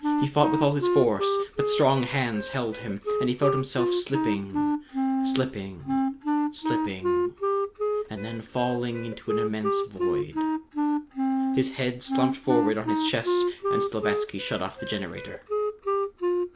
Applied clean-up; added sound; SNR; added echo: none; Wind instrument, woodwind instrument; -2 dB; none.